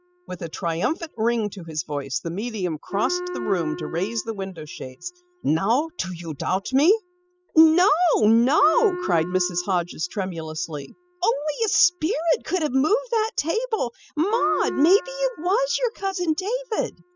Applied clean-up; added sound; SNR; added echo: classical method spectral subtraction.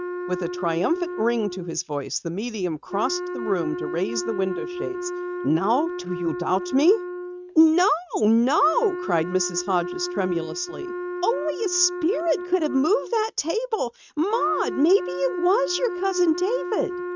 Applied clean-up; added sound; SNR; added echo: neural mask model RNNoise.